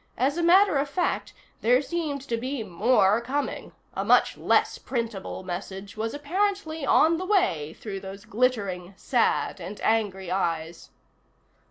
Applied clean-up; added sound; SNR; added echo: none; none; none; none.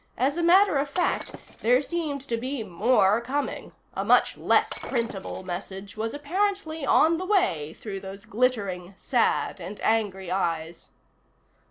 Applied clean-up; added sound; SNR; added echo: none; Shatter; 13 dB; none.